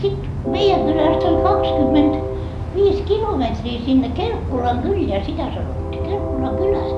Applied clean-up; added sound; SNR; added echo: none; Train; 2 dB; none.